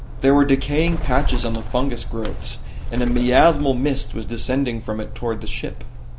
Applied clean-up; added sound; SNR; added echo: none; Bird; 2 dB; none.